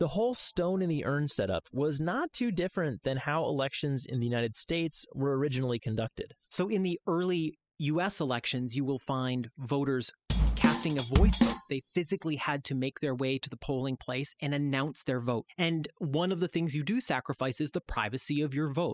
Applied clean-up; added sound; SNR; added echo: classical method spectral subtraction.